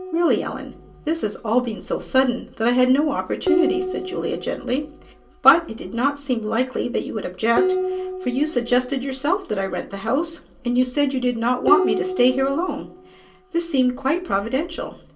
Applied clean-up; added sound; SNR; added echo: none; Dishes, pots, and pans; 8 dB; reverberation time 0.2 s.